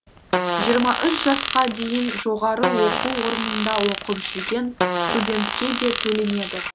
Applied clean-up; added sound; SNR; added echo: none; Fart; 2 dB; none.